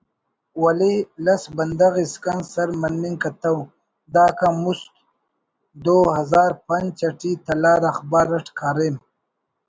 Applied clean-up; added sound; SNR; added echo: none; none; none; none.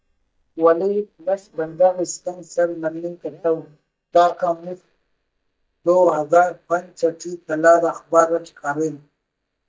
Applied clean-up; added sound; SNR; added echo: neural mask model DeepFilterNet 3.